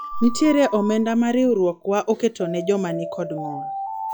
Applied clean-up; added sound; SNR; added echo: classical method log-MMSE.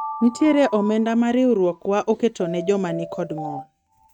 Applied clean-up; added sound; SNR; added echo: neural mask model RNNoise.